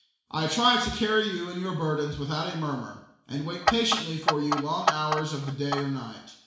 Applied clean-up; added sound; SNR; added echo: none; Clock; 1 dB; reverberation time 0.7 s.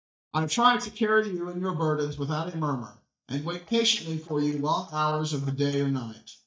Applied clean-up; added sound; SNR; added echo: neural mask model DeepFilterNet 3.